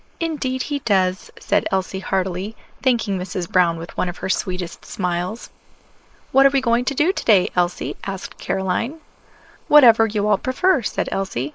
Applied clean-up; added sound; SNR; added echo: neural mask model Resemble Enhance denoiser.